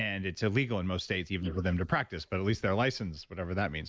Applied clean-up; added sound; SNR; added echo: neural mask model Resemble Enhance denoiser.